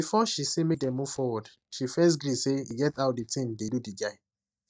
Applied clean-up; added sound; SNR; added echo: neural mask model DeepFilterNet 3.